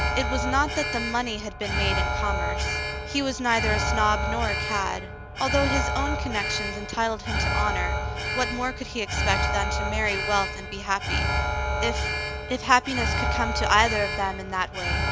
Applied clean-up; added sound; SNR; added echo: none; Alarm; -1 dB; none.